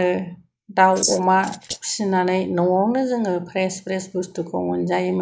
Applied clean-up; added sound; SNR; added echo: neural mask model Resemble Enhance denoiser.